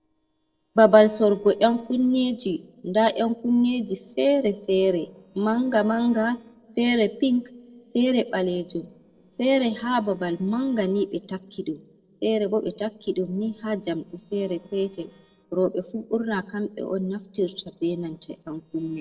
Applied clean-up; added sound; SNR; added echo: neural separator model SepFormer DNS4.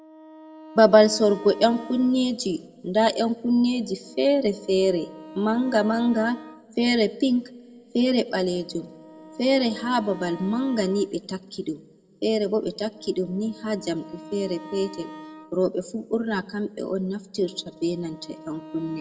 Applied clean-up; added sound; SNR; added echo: none; Wind instrument, woodwind instrument; 20 dB; reverberation time 1.3 s.